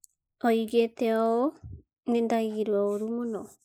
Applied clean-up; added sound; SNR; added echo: neural mask model Resemble Enhance denoiser.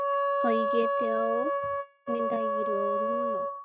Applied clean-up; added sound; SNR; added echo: neural mask model RNNoise.